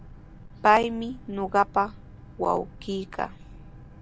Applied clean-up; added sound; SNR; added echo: none; Boat, Water vehicle; 17 dB; none.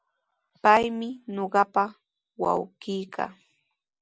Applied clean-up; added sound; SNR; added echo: none; none; none; none.